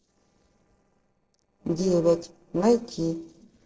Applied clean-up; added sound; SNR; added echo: neural separator model SepFormer DNS4.